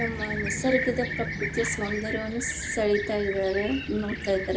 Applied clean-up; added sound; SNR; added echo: none; Fixed-wing aircraft, airplane; 5 dB; none.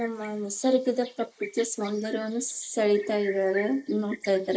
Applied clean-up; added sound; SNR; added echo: neural mask model Resemble Enhance denoiser.